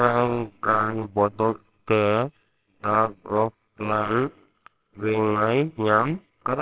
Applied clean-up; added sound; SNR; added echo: neural separator model SepFormer WHAMR!.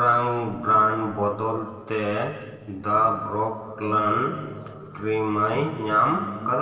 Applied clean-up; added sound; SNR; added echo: neural separator model SepFormer DNS4.